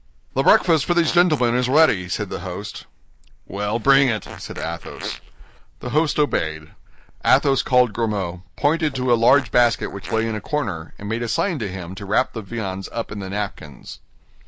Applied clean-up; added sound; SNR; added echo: neural mask model Resemble Enhance denoiser.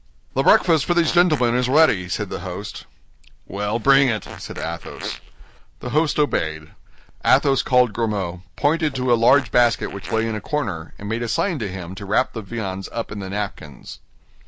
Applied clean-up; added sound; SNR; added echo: none; Fart; 17 dB; none.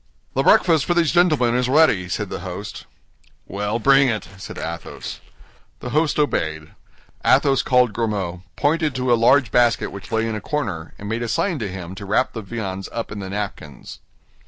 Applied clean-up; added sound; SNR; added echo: neural separator model SepFormer DNS4.